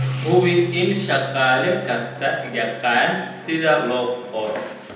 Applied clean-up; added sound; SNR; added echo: none; Marimba, xylophone; 11 dB; reverberation time 0.9 s.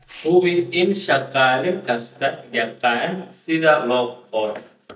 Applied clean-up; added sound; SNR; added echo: neural mask model DeepFilterNet 3.